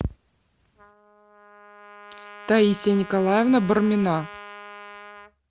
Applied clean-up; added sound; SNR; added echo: none; Trumpet; 18 dB; none.